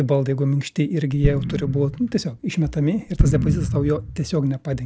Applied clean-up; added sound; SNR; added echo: none; Explosion; 3 dB; none.